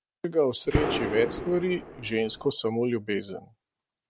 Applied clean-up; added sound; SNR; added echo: none; Gunshot, gunfire; 3 dB; none.